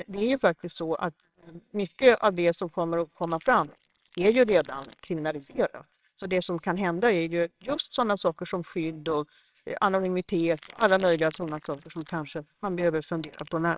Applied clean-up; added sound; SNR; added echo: neural separator model SepFormer WHAMR!.